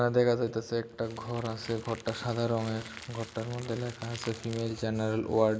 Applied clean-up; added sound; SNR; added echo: none; Crackle; 17 dB; none.